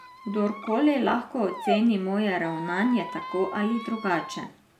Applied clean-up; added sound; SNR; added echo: none; Squeak; 11 dB; none.